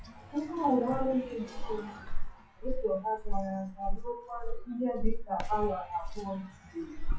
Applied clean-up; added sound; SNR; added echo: classical method WPE with log-MMSE.